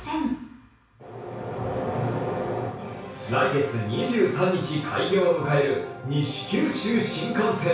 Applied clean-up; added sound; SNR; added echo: none; none; none; reverberation time 0.6 s.